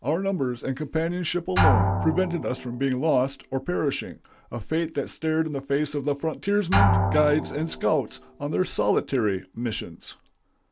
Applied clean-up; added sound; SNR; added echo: none; Drum; 4 dB; none.